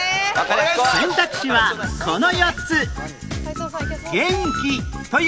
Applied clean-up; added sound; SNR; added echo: none; none; none; none.